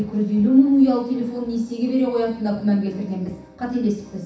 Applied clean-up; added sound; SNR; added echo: none; none; none; reverberation time 0.7 s.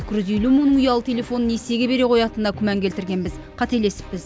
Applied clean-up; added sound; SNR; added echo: none; none; none; none.